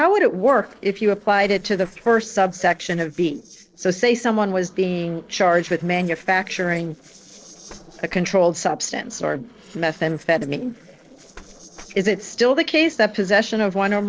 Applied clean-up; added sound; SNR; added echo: neural separator model SepFormer DNS4.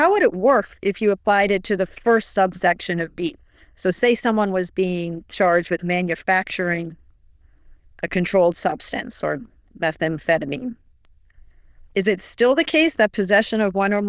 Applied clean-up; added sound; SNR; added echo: neural diffusion model UNIVERSE++.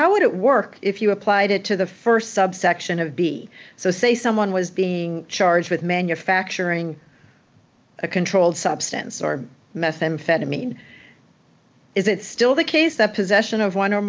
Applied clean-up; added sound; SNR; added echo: none; none; none; none.